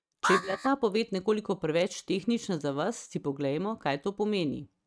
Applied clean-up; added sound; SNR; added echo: neural mask model RNNoise.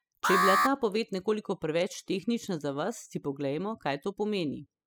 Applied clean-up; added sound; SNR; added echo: classical method spectral subtraction.